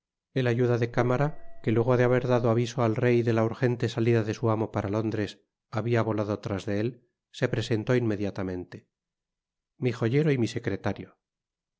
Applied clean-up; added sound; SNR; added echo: none; Gong; 11 dB; none.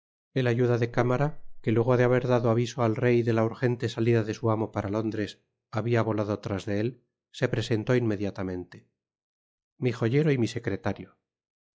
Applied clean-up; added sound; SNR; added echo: classical method log-MMSE.